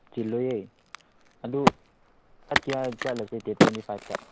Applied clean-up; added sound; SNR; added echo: none; Crack; -3 dB; none.